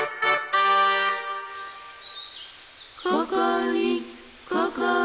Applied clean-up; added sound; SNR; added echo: none; none; none; none.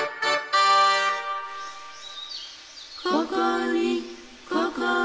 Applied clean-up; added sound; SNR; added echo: none; none; none; reverberation time 1.8 s.